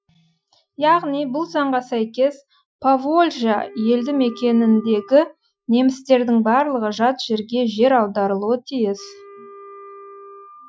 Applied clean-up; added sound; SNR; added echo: classical method Wiener filter.